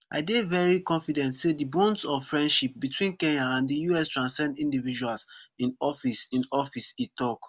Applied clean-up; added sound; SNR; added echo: none; none; none; none.